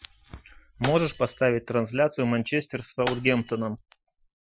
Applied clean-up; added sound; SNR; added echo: classical method Wiener filter.